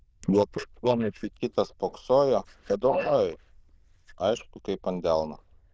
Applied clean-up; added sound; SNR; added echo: neural diffusion model UNIVERSE++.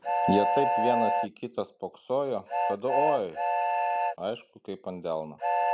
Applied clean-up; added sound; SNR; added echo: none; Train; -2 dB; none.